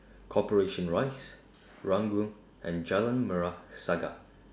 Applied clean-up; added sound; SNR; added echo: none; none; none; none.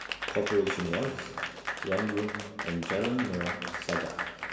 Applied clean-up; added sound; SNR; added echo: none; Applause / Crowd; 4 dB; reverberation time 2.2 s.